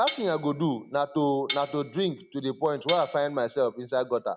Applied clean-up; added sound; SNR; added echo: none; Cutlery, silverware; 7 dB; none.